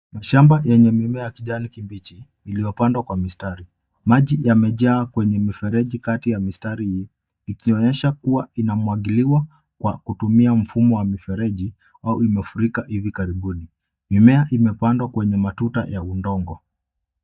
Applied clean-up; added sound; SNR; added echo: neural mask model DeepFilterNet 3.